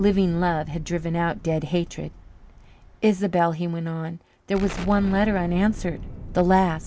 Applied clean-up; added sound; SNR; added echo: none; Explosion; 13 dB; none.